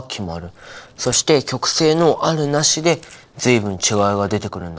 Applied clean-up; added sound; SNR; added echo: neural separator model SepFormer DNS4.